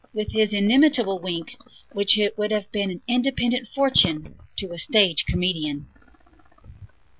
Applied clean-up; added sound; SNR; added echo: none; none; none; none.